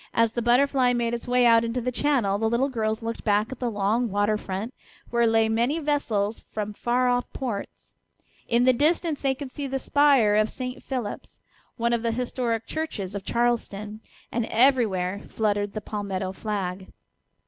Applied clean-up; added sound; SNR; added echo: none; none; none; none.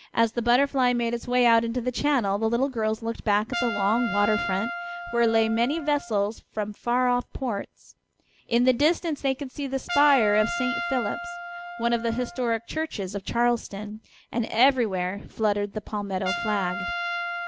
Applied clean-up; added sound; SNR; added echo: none; Trumpet; 10 dB; none.